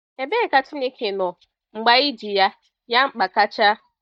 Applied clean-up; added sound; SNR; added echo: neural mask model DeepFilterNet 3.